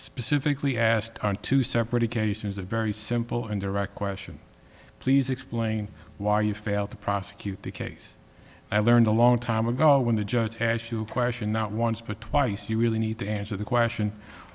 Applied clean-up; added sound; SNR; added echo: none; none; none; none.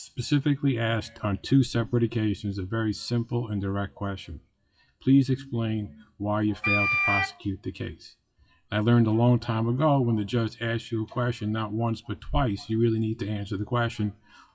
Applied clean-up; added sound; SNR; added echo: classical method WPE with log-MMSE.